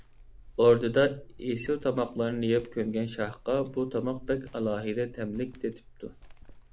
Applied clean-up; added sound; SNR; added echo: none; Walk, footsteps; 20 dB; none.